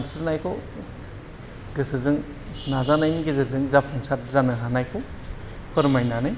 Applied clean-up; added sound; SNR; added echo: none; Bass guitar; 18 dB; none.